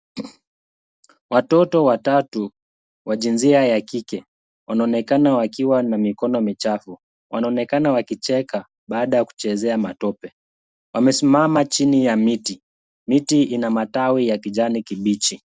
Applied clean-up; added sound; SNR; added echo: none; none; none; none.